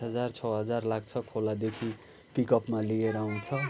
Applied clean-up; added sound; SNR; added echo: none; none; none; none.